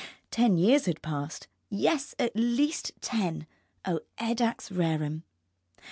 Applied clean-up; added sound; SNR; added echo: none; none; none; none.